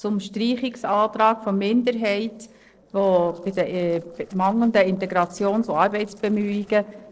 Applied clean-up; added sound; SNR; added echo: neural separator model SepFormer DNS4.